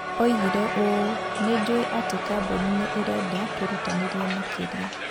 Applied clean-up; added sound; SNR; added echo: none; Crowd; 2 dB; none.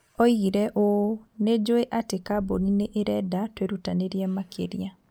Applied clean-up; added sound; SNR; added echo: none; none; none; none.